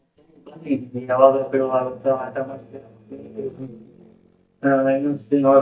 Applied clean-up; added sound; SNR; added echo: neural mask model DeepFilterNet 3.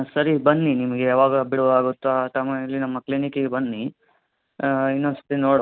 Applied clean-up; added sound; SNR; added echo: none; none; none; none.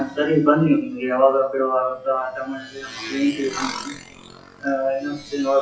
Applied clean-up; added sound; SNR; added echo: classical method WPE with log-MMSE.